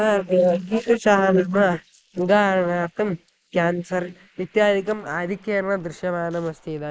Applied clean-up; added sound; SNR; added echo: neural mask model Resemble Enhance denoiser.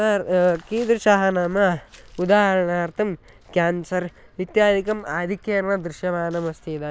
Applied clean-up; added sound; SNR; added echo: none; none; none; none.